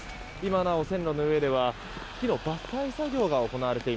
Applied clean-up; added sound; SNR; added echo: none; none; none; none.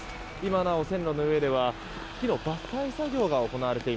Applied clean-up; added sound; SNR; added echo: none; Guitar; 18 dB; none.